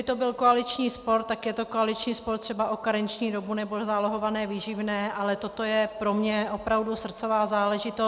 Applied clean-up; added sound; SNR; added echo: none; none; none; none.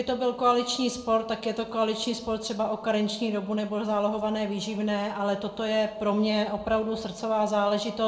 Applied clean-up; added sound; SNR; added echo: none; none; none; reverberation time 0.4 s.